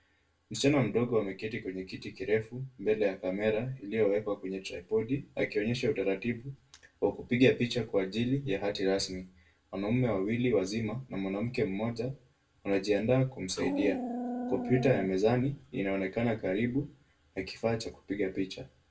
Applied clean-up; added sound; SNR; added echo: none; Dog; 4 dB; reverberation time 0.2 s.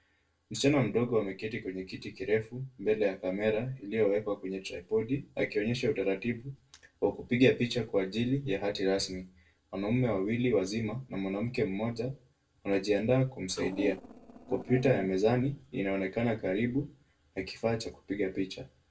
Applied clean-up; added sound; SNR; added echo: neural separator model SepFormer DNS4.